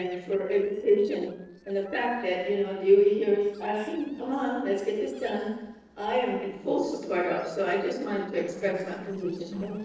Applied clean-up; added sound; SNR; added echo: neural separator model SepFormer DNS4.